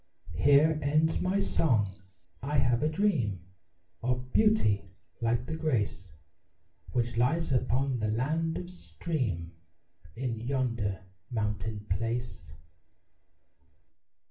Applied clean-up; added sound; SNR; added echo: none; Cricket; -1 dB; reverberation time 0.3 s.